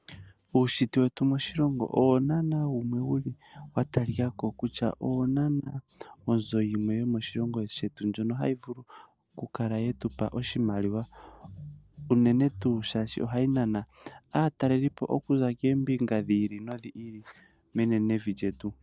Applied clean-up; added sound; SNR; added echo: none; none; none; none.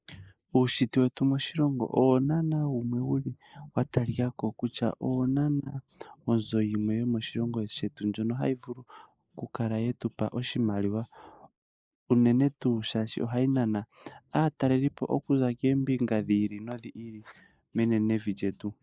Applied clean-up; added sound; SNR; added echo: neural mask model Resemble Enhance denoiser.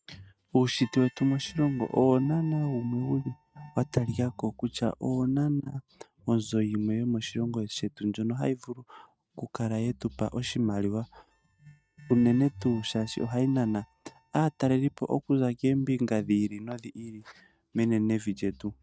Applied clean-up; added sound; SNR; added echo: neural mask model RNNoise.